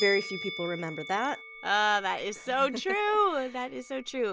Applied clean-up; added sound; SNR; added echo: none; Musical instrument; 13 dB; none.